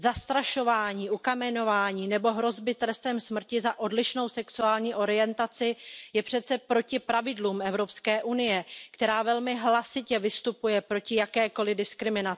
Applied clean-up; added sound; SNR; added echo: none; none; none; none.